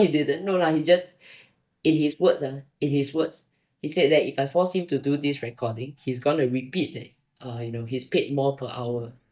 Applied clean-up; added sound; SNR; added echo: neural mask model DeepFilterNet 3.